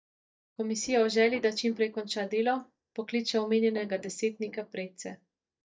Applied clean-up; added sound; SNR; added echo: neural mask model DeepFilterNet 3.